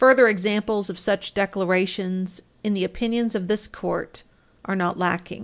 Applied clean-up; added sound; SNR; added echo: none; none; none; none.